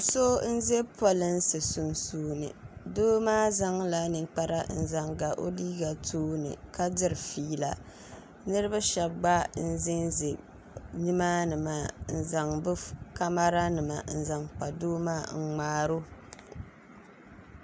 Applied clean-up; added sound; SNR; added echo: none; none; none; none.